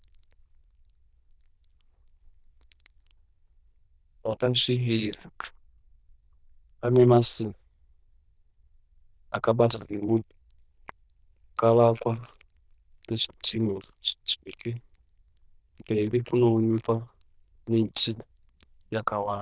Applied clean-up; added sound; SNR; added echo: neural diffusion model UNIVERSE++.